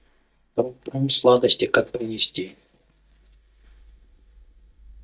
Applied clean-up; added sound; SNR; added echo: neural mask model DeepFilterNet 3.